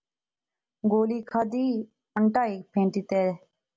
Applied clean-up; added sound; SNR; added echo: none; none; none; none.